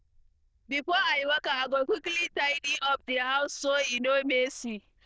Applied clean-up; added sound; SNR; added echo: neural diffusion model UNIVERSE++.